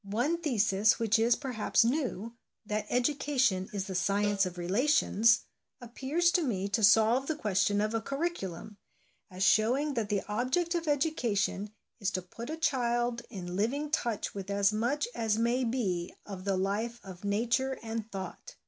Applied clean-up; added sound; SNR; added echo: none; Cowbell; 17 dB; none.